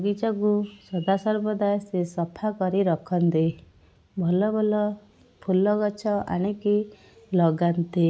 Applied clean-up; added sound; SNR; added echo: none; none; none; none.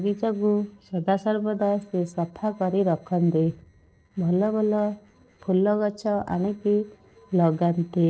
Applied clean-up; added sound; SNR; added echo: neural separator model SepFormer DNS4.